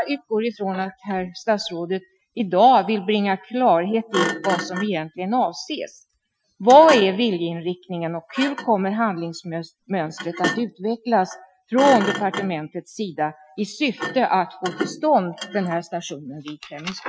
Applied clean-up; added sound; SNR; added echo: classical method Wiener filter.